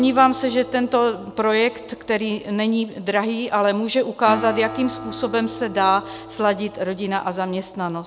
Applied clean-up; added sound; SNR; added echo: none; Acoustic guitar; 15 dB; none.